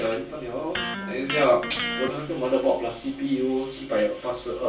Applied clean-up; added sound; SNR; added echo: none; Electric guitar; 8 dB; reverberation time 0.3 s.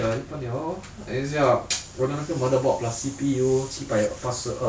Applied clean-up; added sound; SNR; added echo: none; none; none; none.